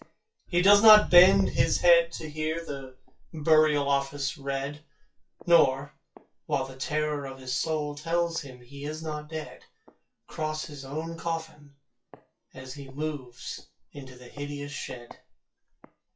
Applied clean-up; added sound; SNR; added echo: classical method WPE with log-MMSE.